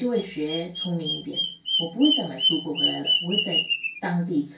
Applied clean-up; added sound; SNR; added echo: none; Bird vocalization, bird call, bird song; 0 dB; reverberation time 0.2 s.